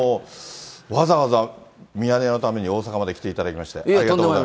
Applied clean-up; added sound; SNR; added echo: none; none; none; none.